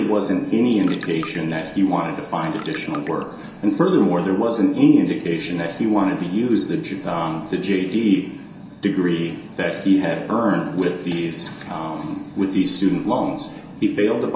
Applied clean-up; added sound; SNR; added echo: none; Trickle, dribble; 19 dB; reverberation time 0.7 s.